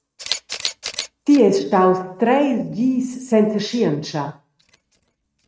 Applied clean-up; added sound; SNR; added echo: neural mask model RNNoise.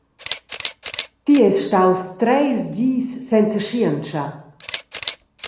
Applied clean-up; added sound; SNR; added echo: none; Camera; 12 dB; none.